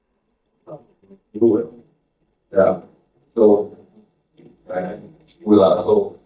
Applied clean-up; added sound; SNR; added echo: neural mask model DeepFilterNet 3.